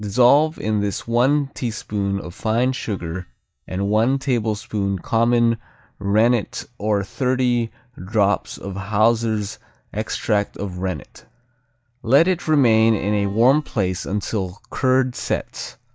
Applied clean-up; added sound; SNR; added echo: neural mask model DeepFilterNet 3.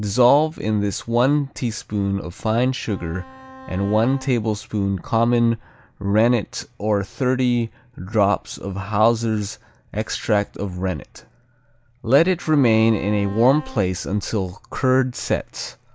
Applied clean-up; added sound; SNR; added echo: none; Bowed string instrument; 19 dB; none.